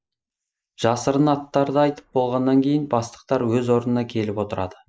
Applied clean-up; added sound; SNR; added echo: neural mask model Resemble Enhance denoiser.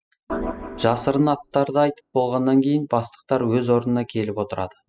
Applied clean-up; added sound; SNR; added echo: classical method spectral subtraction.